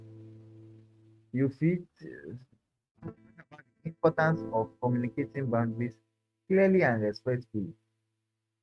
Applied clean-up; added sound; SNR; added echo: neural mask model RNNoise.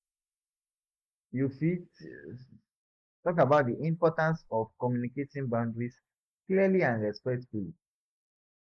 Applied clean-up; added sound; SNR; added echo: neural mask model Resemble Enhance denoiser.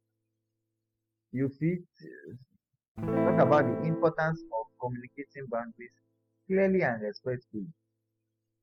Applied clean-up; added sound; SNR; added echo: classical method spectral subtraction.